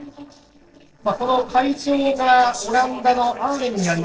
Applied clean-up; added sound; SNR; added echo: neural separator model SepFormer DNS4.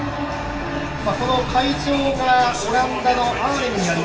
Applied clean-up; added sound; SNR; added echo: none; Gong; 19 dB; reverberation time 0.9 s.